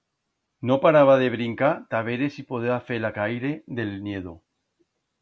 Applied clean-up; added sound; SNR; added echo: none; none; none; none.